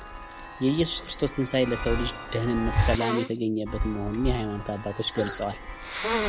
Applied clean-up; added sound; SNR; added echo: none; Sneeze + Chime; 3 dB; none.